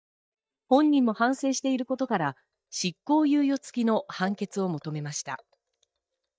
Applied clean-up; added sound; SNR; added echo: neural mask model DeepFilterNet 3.